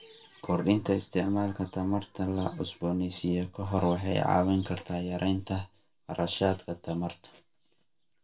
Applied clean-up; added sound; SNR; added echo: none; none; none; reverberation time 0.2 s.